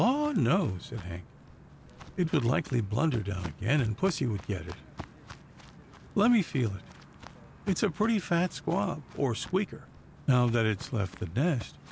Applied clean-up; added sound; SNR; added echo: none; Walk, footsteps; 18 dB; none.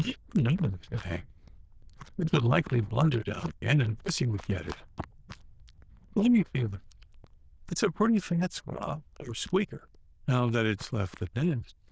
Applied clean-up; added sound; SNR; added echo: neural diffusion model UNIVERSE++.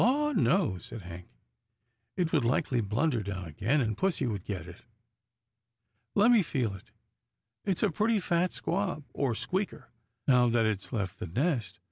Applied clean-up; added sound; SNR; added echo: none; none; none; none.